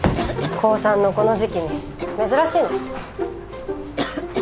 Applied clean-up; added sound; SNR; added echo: none; Cough + Accelerating, revving, vroom / Vehicle; 11 dB; none.